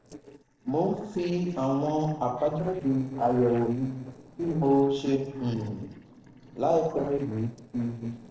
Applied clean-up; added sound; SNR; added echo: neural separator model SepFormer DNS4.